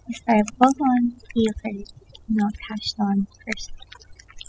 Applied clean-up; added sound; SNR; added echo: classical method spectral subtraction.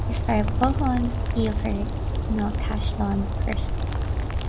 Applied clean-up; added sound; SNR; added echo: none; Rain; -3 dB; none.